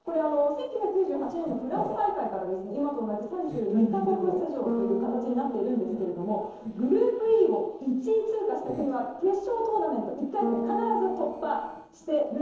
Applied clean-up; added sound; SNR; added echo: neural separator model SepFormer DNS4.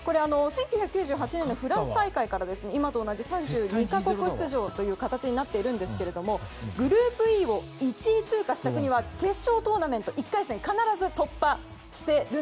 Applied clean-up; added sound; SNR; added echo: none; none; none; none.